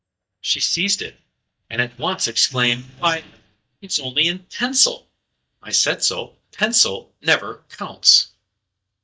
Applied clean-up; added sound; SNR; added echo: neural mask model DeepFilterNet 3.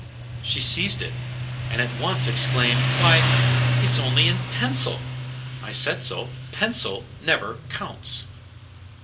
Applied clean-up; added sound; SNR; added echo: none; Motorcycle; 1 dB; reverberation time 0.2 s.